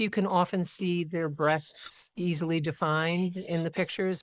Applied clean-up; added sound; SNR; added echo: neural mask model Resemble Enhance denoiser.